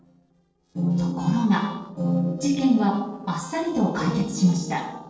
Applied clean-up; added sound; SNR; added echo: neural separator model SepFormer DNS4.